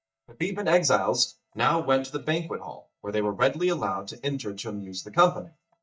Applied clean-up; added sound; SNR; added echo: neural mask model DeepFilterNet 3.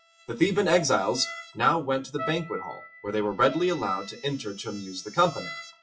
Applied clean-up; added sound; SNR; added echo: classical method WPE with log-MMSE.